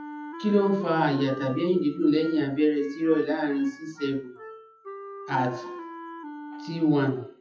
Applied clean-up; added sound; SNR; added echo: classical method WPE with log-MMSE.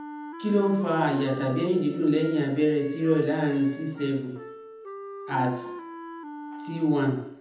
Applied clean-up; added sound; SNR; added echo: none; Wind instrument, woodwind instrument; 14 dB; reverberation time 1.0 s.